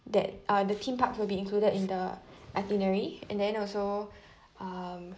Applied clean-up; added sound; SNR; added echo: none; none; none; none.